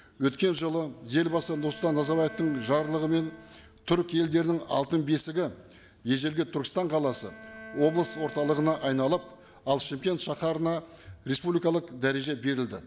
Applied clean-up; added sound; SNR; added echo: none; Bowed string instrument; 18 dB; none.